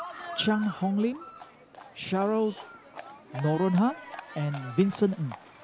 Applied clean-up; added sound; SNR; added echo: none; Livestock, farm animals, working animals; 14 dB; none.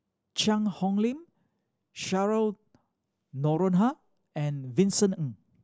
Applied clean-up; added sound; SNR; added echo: none; none; none; none.